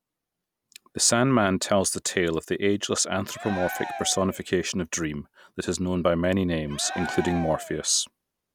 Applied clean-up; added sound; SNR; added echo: none; Cheering; 10 dB; none.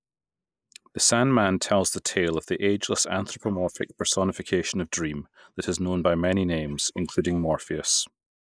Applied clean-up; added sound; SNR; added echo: neural mask model Resemble Enhance denoiser.